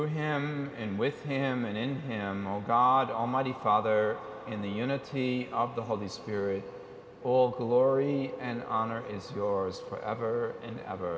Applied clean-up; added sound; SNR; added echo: none; none; none; none.